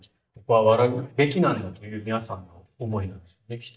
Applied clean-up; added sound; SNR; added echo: neural mask model DeepFilterNet 3.